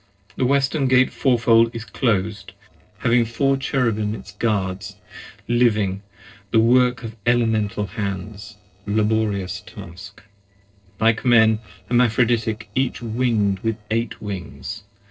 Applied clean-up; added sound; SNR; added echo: neural separator model SepFormer DNS4.